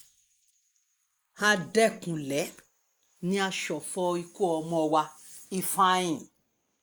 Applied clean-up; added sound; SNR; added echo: neural mask model Resemble Enhance denoiser.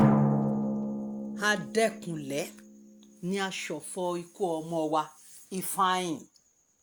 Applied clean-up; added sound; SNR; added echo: none; Drum; 0 dB; none.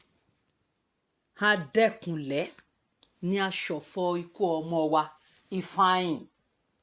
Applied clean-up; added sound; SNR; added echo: none; none; none; none.